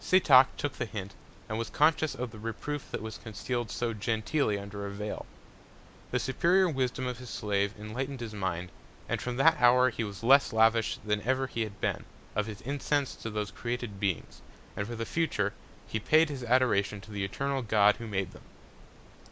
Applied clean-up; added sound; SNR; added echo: none; none; none; none.